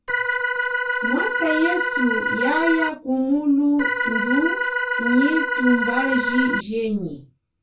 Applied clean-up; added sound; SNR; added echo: none; Organ; 1 dB; reverberation time 0.2 s.